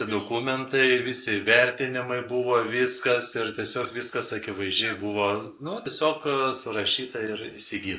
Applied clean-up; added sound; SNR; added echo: neural mask model Resemble Enhance denoiser.